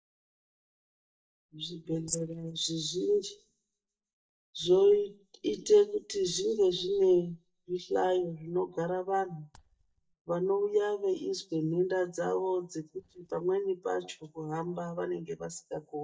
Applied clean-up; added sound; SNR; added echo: neural mask model DeepFilterNet 3.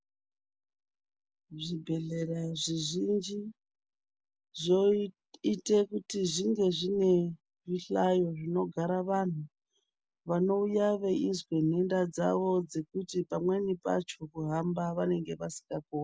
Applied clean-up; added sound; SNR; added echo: none; none; none; none.